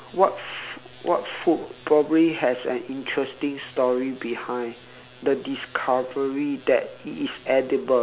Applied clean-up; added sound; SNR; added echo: none; none; none; none.